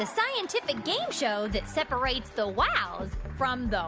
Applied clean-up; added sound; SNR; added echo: none; none; none; none.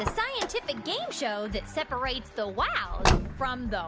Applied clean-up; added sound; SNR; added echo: none; Car; 1 dB; none.